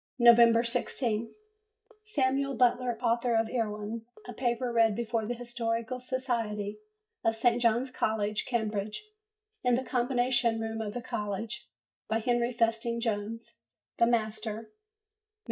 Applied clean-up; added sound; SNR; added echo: neural mask model DeepFilterNet 3.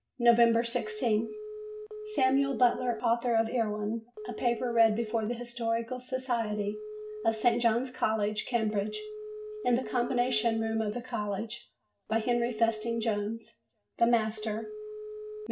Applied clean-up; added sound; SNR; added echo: none; Telephone; 12 dB; reverberation time 0.4 s.